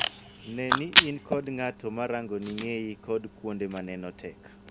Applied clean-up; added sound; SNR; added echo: none; Packing tape, duct tape / Tearing; -2 dB; none.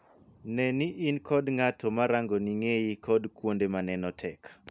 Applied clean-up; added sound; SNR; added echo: none; none; none; none.